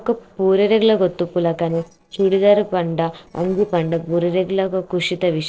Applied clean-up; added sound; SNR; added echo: neural separator model SepFormer DNS4.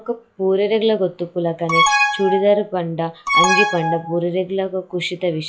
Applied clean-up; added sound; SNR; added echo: classical method log-MMSE.